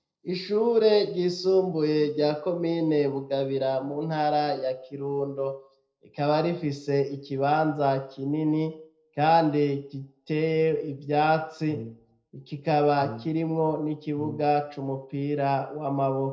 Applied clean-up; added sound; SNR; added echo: neural separator model SepFormer DNS4.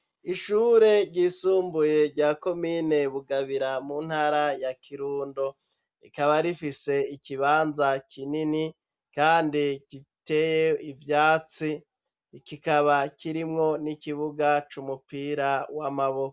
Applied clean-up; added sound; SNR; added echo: none; none; none; none.